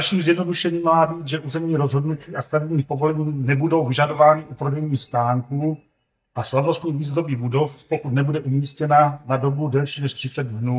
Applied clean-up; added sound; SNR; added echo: neural mask model DeepFilterNet 3.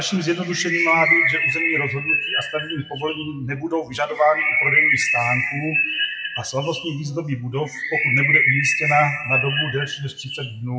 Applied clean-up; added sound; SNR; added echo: classical method WPE with log-MMSE.